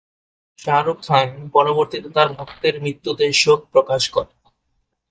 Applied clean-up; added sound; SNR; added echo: neural mask model DeepFilterNet 3.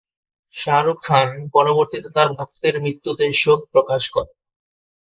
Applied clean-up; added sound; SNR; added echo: neural mask model Resemble Enhance denoiser.